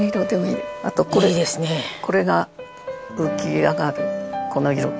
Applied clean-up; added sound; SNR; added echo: none; none; none; none.